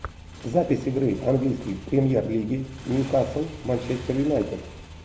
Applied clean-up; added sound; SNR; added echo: none; Motorcycle; 17 dB; none.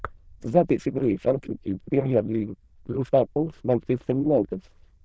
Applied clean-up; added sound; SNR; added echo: neural diffusion model UNIVERSE++.